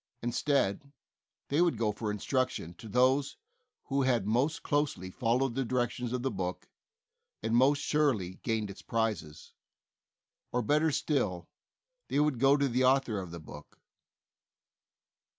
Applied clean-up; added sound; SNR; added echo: none; none; none; none.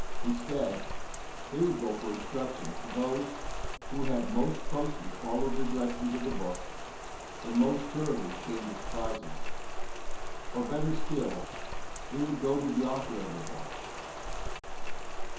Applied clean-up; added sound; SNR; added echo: none; Rain; 0 dB; reverberation time 0.6 s.